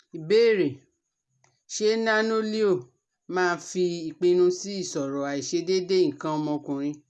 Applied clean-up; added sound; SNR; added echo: none; none; none; none.